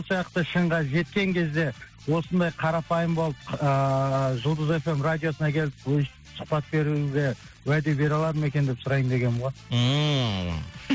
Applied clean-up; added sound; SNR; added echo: none; none; none; none.